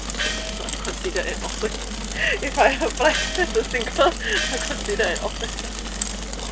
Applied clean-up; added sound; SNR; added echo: none; Mechanisms / Bicycle + Gong; 3 dB; none.